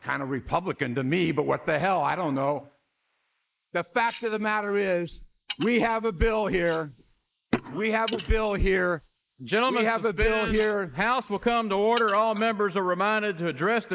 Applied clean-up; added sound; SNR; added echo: neural mask model Resemble Enhance denoiser.